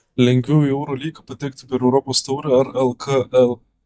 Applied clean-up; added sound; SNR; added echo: neural mask model DeepFilterNet 3.